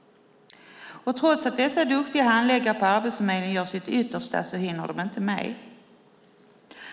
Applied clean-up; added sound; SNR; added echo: none; none; none; none.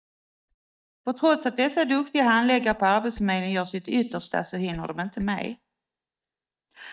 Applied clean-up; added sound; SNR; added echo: neural mask model DeepFilterNet 3.